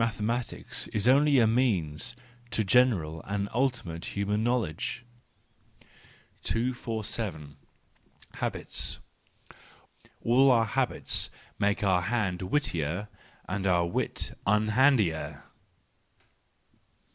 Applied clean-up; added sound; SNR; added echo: none; none; none; none.